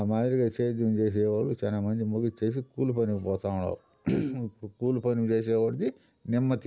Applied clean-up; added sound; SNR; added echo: none; none; none; none.